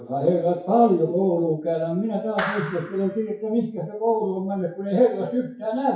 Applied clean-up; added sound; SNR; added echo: classical method WPE with log-MMSE.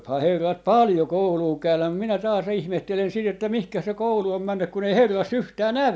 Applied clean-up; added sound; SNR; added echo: none; none; none; none.